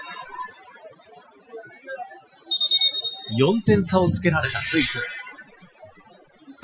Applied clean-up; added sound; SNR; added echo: classical method Wiener filter.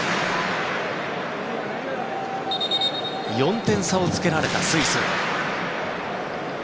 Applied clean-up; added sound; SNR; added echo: none; Doorbell + Cough; 20 dB; none.